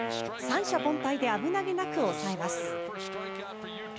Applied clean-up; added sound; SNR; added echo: none; Wind instrument, woodwind instrument; 5 dB; none.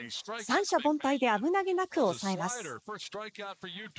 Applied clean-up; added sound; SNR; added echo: neural mask model Resemble Enhance denoiser.